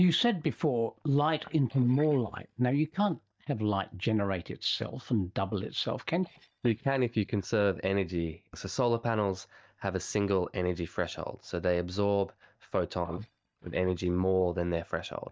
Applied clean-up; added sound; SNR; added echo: neural mask model DeepFilterNet 3.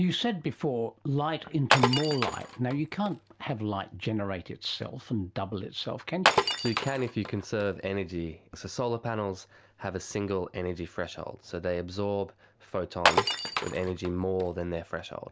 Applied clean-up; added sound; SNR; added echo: none; Glass; -1 dB; none.